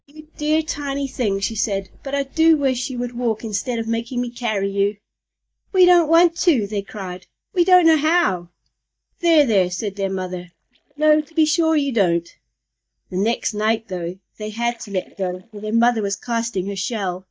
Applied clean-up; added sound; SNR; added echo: neural mask model DeepFilterNet 3.